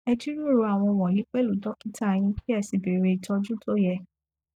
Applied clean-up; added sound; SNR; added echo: neural mask model DeepFilterNet 3.